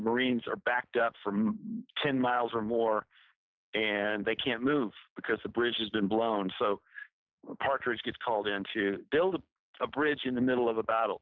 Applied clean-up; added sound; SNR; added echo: none; none; none; none.